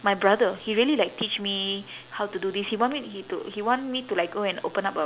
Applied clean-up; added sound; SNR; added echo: none; none; none; none.